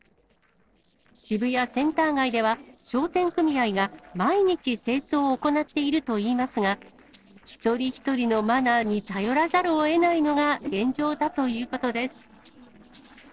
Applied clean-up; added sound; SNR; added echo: neural separator model SepFormer DNS4.